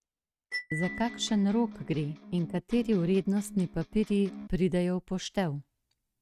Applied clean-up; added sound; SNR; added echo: neural mask model RNNoise.